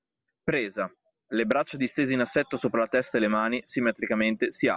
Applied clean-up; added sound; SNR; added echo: none; none; none; none.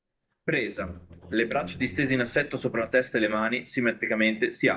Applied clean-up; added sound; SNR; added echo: neural mask model DeepFilterNet 3.